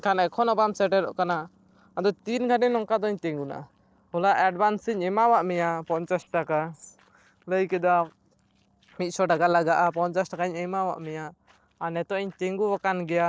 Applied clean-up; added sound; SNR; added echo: neural separator model SepFormer DNS4.